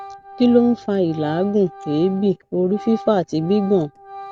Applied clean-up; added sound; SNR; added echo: none; Organ; 17 dB; none.